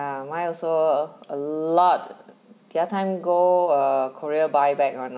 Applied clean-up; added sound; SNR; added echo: none; none; none; none.